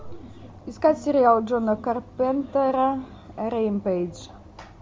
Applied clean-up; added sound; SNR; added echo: none; none; none; none.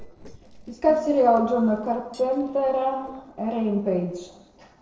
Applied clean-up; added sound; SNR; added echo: neural separator model SepFormer DNS4.